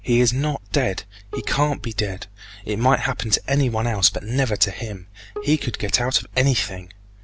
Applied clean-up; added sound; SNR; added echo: none; Bowed string instrument; 17 dB; none.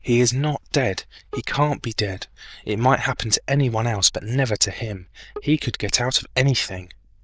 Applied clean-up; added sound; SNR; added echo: neural diffusion model UNIVERSE++.